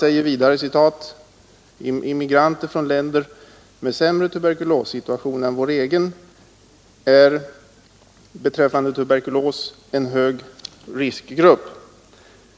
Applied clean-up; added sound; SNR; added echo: none; none; none; none.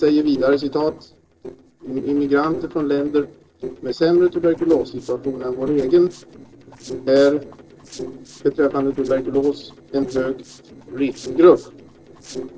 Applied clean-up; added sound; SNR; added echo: neural separator model SepFormer DNS4.